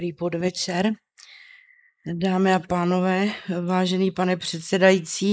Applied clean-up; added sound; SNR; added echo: neural mask model Resemble Enhance denoiser.